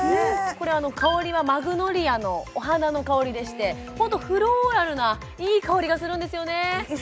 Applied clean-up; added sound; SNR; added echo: none; none; none; none.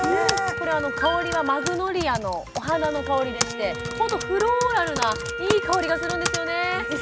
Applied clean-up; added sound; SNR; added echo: none; Typing + Wind instrument, woodwind instrument; 5 dB; none.